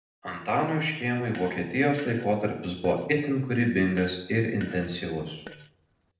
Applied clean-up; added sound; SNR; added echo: neural separator model SepFormer DNS4.